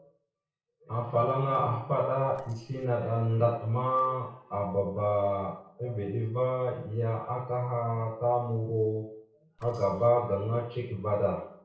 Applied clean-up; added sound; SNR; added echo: neural separator model SepFormer DNS4.